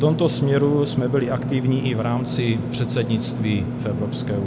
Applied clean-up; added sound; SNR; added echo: none; Engine / Mechanisms; 4 dB; none.